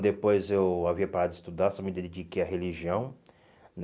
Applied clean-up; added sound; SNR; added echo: none; none; none; none.